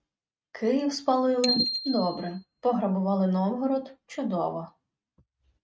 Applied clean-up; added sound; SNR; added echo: neural mask model RNNoise.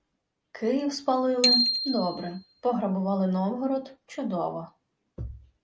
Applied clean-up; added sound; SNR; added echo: none; Bicycle bell; 1 dB; none.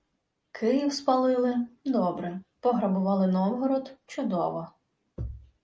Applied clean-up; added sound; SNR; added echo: none; none; none; none.